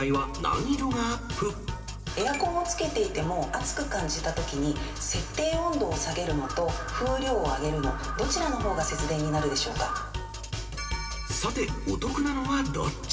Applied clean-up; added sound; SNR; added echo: none; Meow; 16 dB; reverberation time 2.8 s.